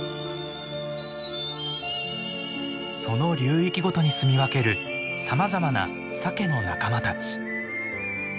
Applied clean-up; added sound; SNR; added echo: none; none; none; none.